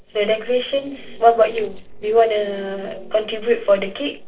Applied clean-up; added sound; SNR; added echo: neural separator model SepFormer DNS4.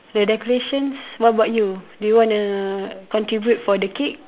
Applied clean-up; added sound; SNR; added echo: none; none; none; none.